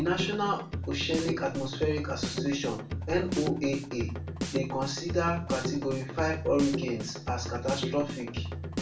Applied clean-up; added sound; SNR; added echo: none; Drum kit; 4 dB; reverberation time 0.3 s.